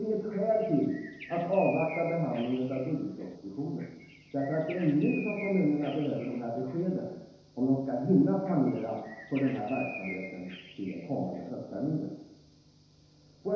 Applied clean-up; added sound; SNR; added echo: none; Bird; 16 dB; reverberation time 1.0 s.